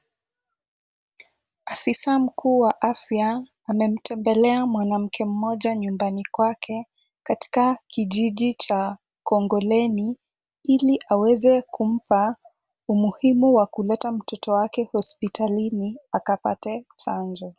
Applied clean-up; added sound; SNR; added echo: none; none; none; none.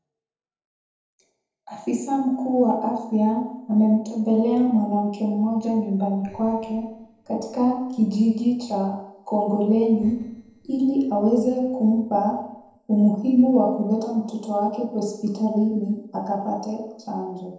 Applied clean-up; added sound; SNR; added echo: neural separator model SepFormer DNS4.